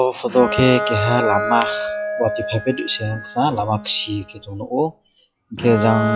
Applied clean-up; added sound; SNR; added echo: classical method log-MMSE.